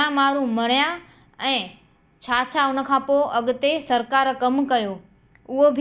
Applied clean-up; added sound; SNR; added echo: none; none; none; none.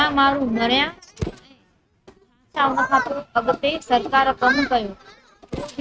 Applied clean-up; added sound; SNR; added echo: neural mask model RNNoise.